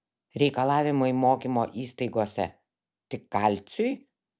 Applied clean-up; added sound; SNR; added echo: none; none; none; none.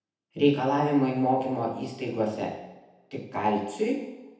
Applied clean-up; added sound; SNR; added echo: none; none; none; reverberation time 0.9 s.